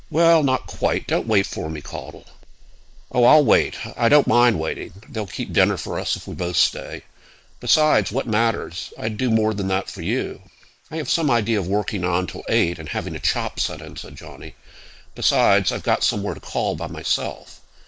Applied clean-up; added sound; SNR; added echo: neural mask model Resemble Enhance denoiser.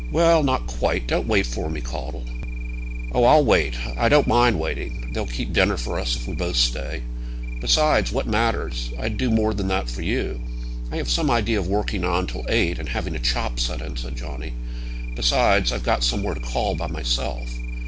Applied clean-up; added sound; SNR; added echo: none; Cricket; 20 dB; none.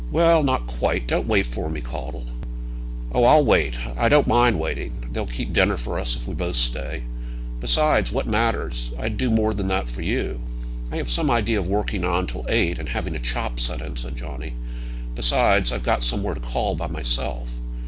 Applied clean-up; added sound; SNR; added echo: none; none; none; none.